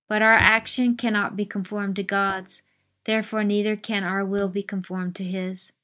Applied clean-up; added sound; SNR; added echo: neural mask model DeepFilterNet 3.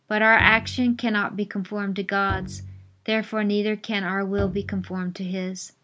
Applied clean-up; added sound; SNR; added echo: none; Bowed string instrument; 12 dB; none.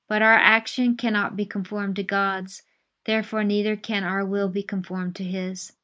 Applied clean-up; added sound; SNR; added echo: neural mask model Resemble Enhance denoiser.